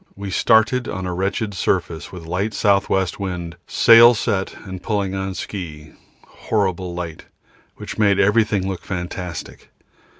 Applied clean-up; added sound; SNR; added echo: none; none; none; none.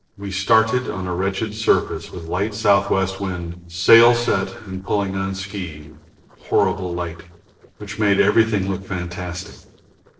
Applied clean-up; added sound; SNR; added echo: neural separator model SepFormer DNS4.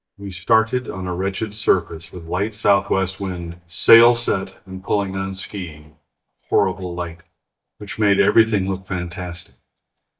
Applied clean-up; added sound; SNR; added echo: neural mask model DeepFilterNet 3.